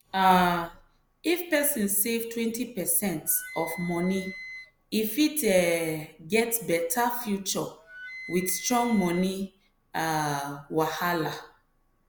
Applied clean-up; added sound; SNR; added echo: none; Wind instrument, woodwind instrument; 17 dB; none.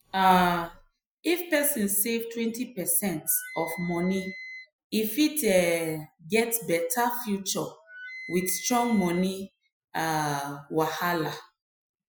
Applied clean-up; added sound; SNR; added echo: classical method Wiener filter.